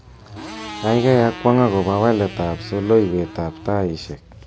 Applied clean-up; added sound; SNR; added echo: none; Motorcycle + Wind instrument, woodwind instrument; 16 dB; none.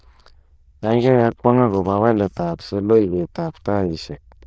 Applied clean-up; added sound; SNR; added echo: neural diffusion model UNIVERSE++.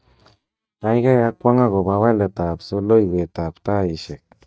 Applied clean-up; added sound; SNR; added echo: neural mask model DeepFilterNet 3.